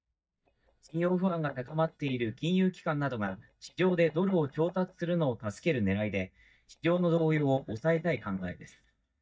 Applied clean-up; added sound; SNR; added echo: neural mask model DeepFilterNet 3.